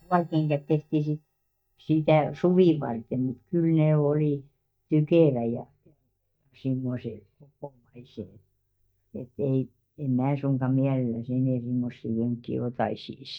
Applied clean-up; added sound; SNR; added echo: neural mask model DeepFilterNet 3.